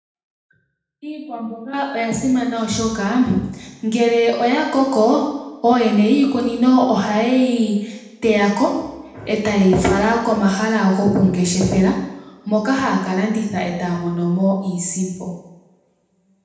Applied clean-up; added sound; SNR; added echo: none; none; none; reverberation time 0.9 s.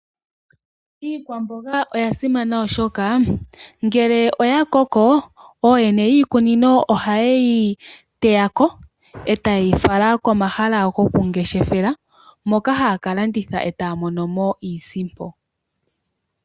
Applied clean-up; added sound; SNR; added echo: none; none; none; none.